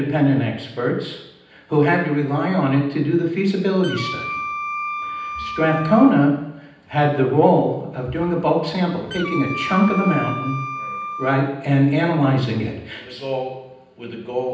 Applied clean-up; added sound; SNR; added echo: none; Wind instrument, woodwind instrument; 9 dB; reverberation time 0.9 s.